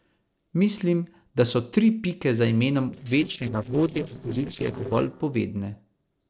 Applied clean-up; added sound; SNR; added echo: neural separator model SepFormer DNS4.